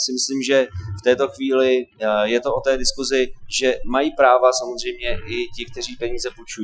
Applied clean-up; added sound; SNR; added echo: classical method Wiener filter.